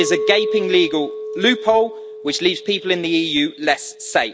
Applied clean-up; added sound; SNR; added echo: none; Chink, clink; 8 dB; none.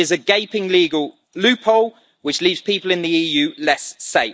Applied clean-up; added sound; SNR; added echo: neural mask model Resemble Enhance denoiser.